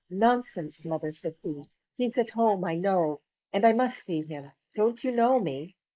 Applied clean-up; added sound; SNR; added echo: neural mask model Resemble Enhance denoiser.